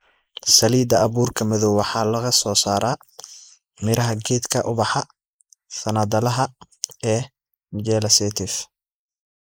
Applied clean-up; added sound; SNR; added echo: neural mask model Resemble Enhance denoiser.